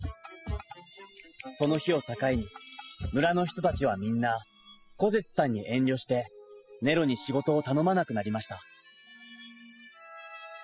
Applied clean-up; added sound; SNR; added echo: classical method spectral subtraction.